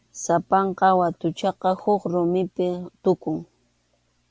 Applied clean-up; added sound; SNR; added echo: none; none; none; none.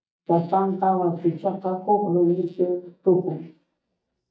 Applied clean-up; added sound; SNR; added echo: neural mask model DeepFilterNet 3.